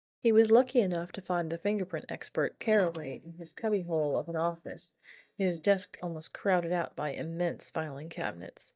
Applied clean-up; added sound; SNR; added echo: neural mask model DeepFilterNet 3.